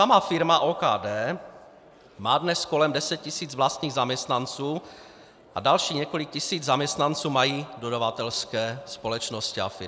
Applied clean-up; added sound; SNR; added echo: none; none; none; none.